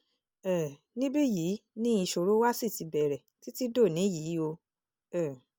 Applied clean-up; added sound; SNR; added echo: none; none; none; none.